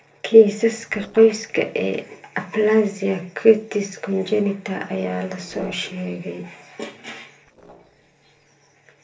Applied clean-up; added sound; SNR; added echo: neural separator model SepFormer DNS4.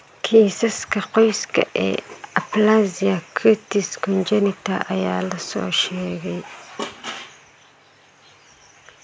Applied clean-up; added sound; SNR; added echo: none; none; none; none.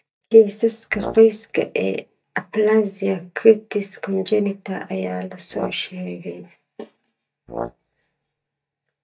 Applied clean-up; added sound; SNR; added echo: neural mask model DeepFilterNet 3.